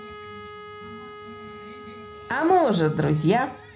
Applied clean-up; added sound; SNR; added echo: none; Wind instrument, woodwind instrument; 16 dB; reverberation time 0.5 s.